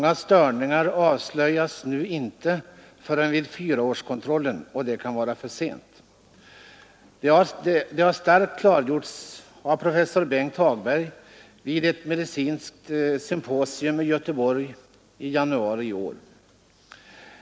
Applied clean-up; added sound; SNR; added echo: none; none; none; none.